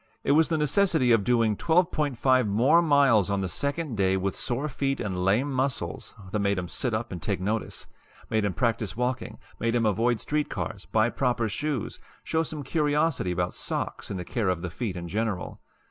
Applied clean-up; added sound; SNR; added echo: none; none; none; none.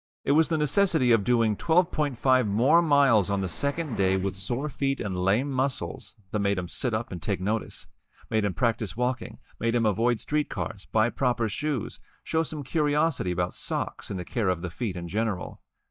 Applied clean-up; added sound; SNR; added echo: neural mask model DeepFilterNet 3.